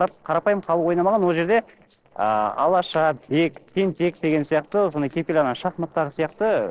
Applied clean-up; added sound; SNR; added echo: neural separator model SepFormer DNS4.